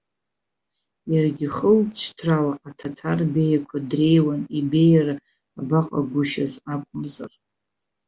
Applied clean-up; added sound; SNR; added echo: none; none; none; none.